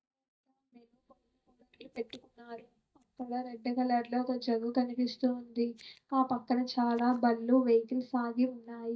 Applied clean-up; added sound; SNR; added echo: neural mask model DeepFilterNet 3.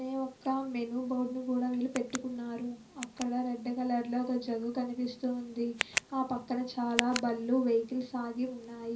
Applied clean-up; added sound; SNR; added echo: none; Tick; 11 dB; reverberation time 0.5 s.